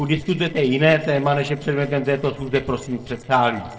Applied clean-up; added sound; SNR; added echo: neural separator model SepFormer DNS4.